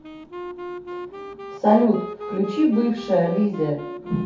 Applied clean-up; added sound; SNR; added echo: none; Wind instrument, woodwind instrument; 12 dB; reverberation time 0.5 s.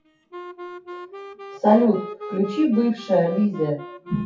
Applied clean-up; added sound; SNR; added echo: classical method WPE with log-MMSE.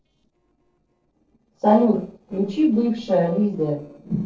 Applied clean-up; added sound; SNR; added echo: neural separator model SepFormer DNS4.